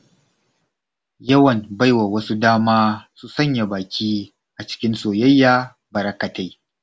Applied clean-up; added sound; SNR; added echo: none; none; none; none.